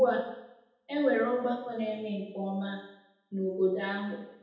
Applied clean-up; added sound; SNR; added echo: none; none; none; reverberation time 0.8 s.